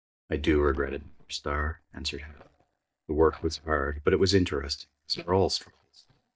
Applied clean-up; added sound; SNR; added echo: neural mask model DeepFilterNet 3.